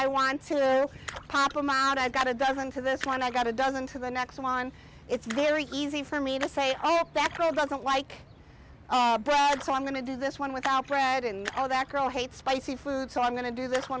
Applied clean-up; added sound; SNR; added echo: none; Splash, splatter; 17 dB; none.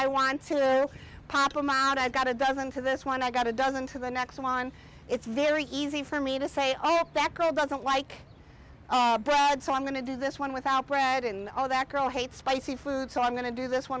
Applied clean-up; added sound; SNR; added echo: none; none; none; none.